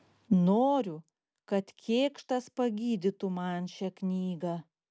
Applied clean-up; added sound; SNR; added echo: none; none; none; none.